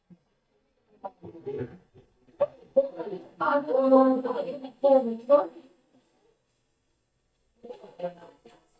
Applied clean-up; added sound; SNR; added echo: neural mask model DeepFilterNet 3.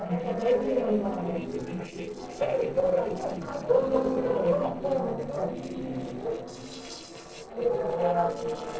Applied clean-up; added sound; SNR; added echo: neural separator model SepFormer DNS4.